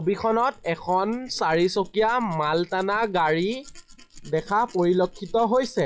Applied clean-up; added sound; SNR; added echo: classical method log-MMSE.